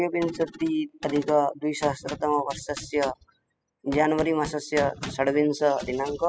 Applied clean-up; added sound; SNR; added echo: classical method spectral subtraction.